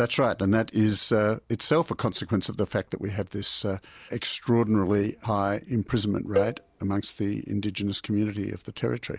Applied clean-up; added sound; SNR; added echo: none; Cowbell; 6 dB; none.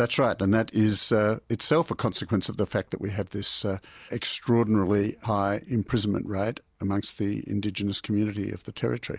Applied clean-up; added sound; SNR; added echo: none; none; none; none.